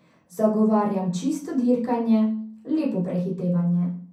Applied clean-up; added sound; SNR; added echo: none; none; none; reverberation time 0.6 s.